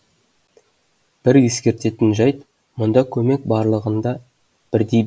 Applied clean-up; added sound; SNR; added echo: none; none; none; none.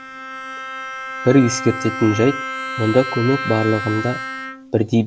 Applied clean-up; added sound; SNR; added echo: none; Bowed string instrument; 8 dB; none.